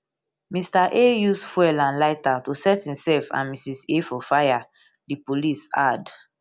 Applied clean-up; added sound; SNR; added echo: none; none; none; none.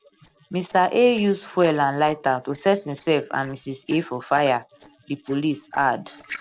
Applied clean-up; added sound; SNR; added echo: neural separator model SepFormer DNS4.